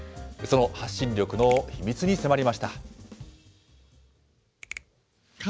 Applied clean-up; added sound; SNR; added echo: none; Finger snapping; 19 dB; none.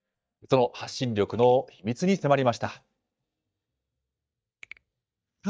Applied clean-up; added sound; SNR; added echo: neural mask model DeepFilterNet 3.